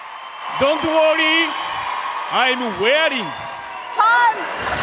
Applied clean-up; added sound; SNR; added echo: none; none; none; none.